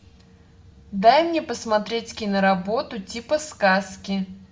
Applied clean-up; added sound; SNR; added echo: none; none; none; none.